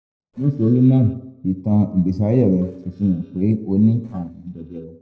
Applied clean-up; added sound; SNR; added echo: neural separator model SepFormer DNS4.